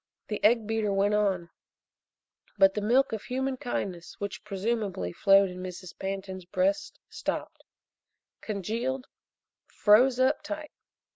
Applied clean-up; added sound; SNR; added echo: none; none; none; none.